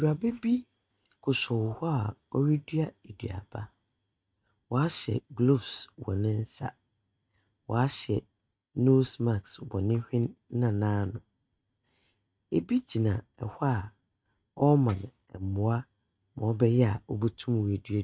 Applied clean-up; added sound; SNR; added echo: neural mask model RNNoise.